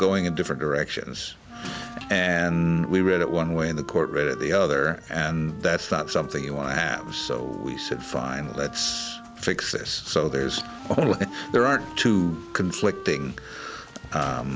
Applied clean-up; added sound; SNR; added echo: none; Wind instrument, woodwind instrument; 15 dB; none.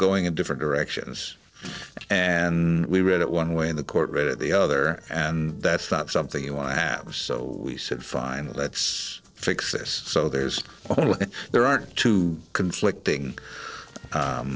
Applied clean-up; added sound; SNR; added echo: neural separator model SepFormer DNS4.